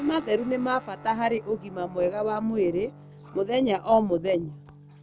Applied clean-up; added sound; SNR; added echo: none; Guitar; 20 dB; none.